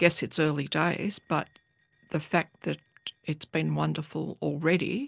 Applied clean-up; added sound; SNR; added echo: neural separator model SepFormer DNS4.